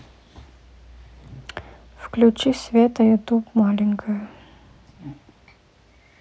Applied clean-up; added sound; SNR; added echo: none; none; none; none.